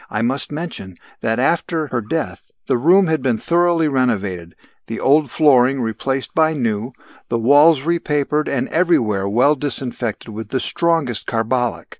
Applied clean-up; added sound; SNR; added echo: neural mask model Resemble Enhance denoiser.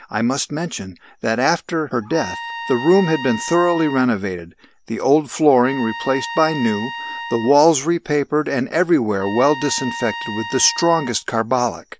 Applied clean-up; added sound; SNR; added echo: none; Trumpet; 11 dB; none.